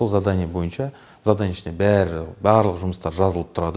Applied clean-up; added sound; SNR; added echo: none; none; none; none.